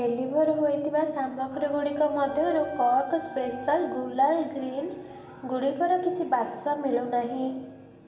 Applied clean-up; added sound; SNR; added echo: none; Wind instrument, woodwind instrument; 16 dB; reverberation time 0.8 s.